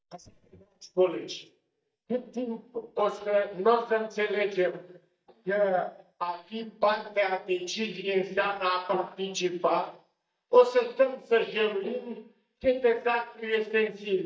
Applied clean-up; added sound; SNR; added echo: neural mask model DeepFilterNet 3.